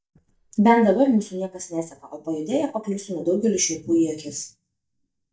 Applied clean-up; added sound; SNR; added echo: neural mask model DeepFilterNet 3.